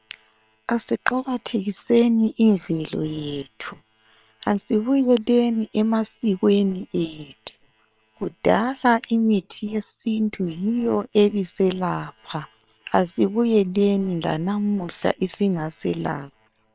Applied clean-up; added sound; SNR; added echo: neural separator model SepFormer WHAM!.